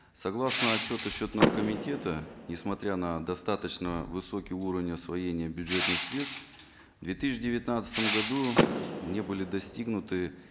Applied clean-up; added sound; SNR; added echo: none; Door / Car + Crushing; 2 dB; none.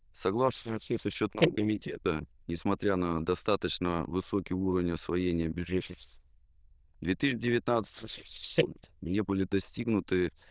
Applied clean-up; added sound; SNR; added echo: neural diffusion model UNIVERSE++.